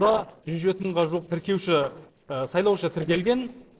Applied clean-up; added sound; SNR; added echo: neural separator model SepFormer DNS4.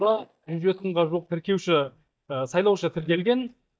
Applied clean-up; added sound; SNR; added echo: neural mask model DeepFilterNet 3.